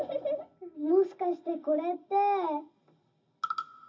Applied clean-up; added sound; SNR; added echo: none; none; none; reverberation time 0.4 s.